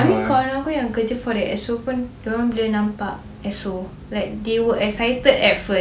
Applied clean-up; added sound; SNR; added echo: none; none; none; none.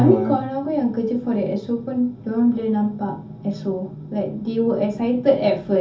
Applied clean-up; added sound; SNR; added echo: none; none; none; reverberation time 0.4 s.